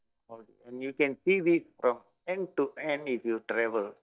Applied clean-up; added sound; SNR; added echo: neural mask model DeepFilterNet 3.